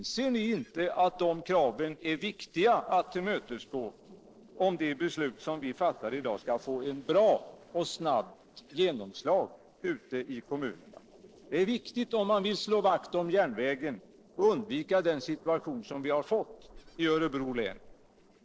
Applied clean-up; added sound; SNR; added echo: neural separator model SepFormer DNS4.